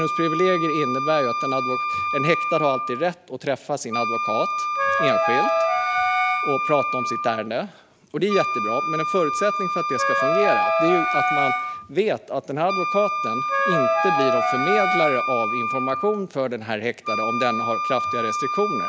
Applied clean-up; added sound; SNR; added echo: none; Wind instrument, woodwind instrument + Wind instrument, woodwind instrument; -2 dB; none.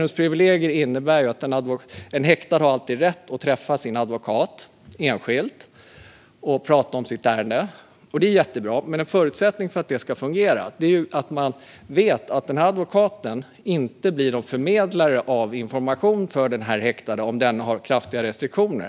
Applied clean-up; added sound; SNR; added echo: none; none; none; none.